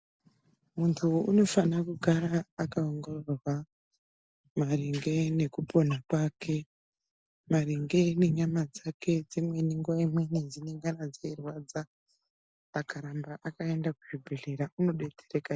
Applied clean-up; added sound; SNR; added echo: none; none; none; none.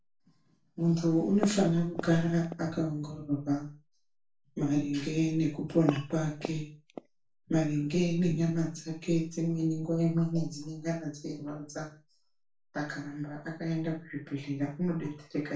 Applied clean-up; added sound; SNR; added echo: none; Walk, footsteps; 10 dB; reverberation time 0.3 s.